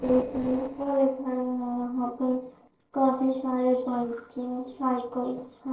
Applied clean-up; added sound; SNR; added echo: neural separator model SepFormer DNS4.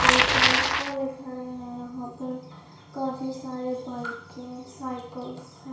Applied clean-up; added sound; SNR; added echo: none; Bicycle; -5 dB; reverberation time 0.6 s.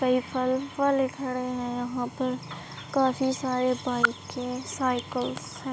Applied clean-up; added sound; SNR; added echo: none; none; none; none.